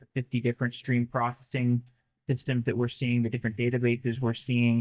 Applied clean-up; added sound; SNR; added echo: neural mask model DeepFilterNet 3.